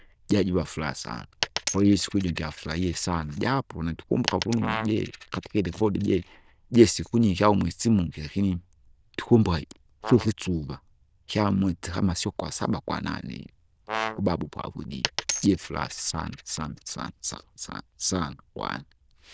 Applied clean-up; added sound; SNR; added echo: neural diffusion model UNIVERSE++.